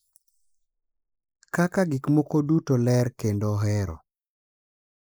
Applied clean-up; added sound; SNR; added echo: neural mask model Resemble Enhance denoiser.